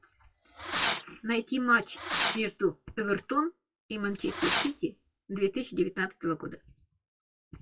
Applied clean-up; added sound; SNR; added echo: classical method WPE with log-MMSE.